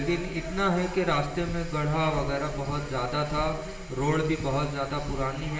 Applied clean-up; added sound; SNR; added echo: none; Car; 12 dB; reverberation time 0.8 s.